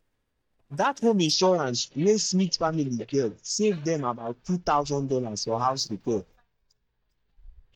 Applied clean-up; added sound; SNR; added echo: neural mask model DeepFilterNet 3.